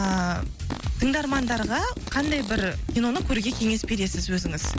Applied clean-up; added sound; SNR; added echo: none; Fart + Run; 11 dB; none.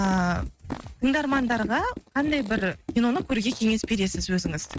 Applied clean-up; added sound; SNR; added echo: neural mask model RNNoise.